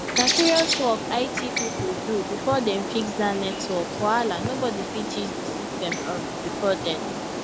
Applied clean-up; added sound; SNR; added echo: none; Bird; 1 dB; none.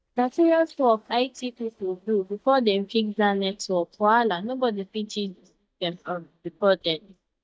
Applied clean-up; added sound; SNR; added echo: neural mask model DeepFilterNet 3.